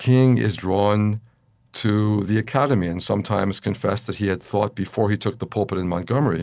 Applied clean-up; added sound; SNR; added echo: none; none; none; none.